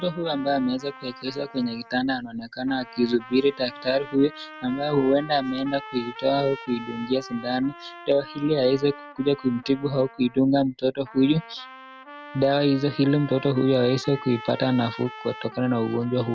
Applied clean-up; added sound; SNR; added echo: none; Trumpet; 17 dB; none.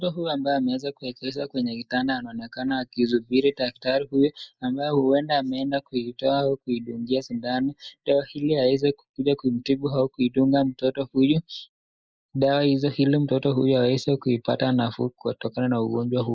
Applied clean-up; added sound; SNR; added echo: neural mask model Resemble Enhance denoiser.